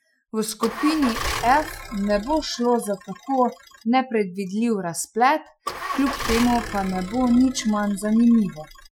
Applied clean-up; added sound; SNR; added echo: classical method Wiener filter.